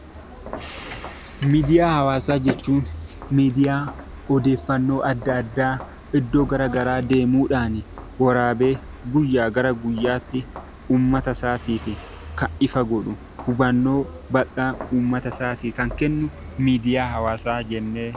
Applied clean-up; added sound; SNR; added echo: none; Walk, footsteps; 14 dB; none.